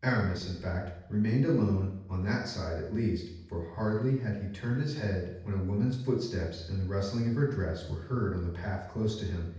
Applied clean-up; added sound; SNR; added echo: neural separator model SepFormer DNS4.